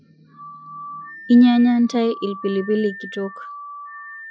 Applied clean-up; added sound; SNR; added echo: classical method Wiener filter.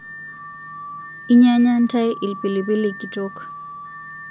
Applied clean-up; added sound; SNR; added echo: none; Alarm / Car; 15 dB; none.